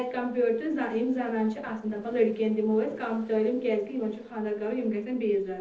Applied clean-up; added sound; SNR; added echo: neural separator model SepFormer DNS4.